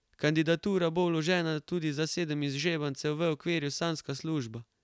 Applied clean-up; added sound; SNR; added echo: none; none; none; none.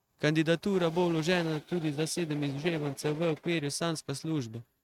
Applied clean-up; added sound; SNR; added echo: neural mask model RNNoise.